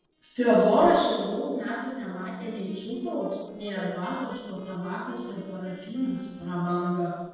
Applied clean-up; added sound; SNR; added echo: neural separator model SepFormer DNS4.